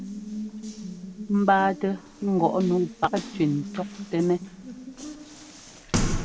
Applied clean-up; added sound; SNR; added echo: none; Water tap, faucet; 6 dB; none.